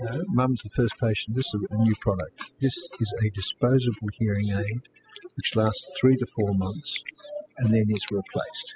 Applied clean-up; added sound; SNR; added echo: classical method spectral subtraction.